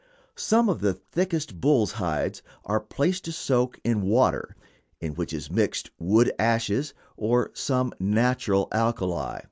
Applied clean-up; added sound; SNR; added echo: none; none; none; none.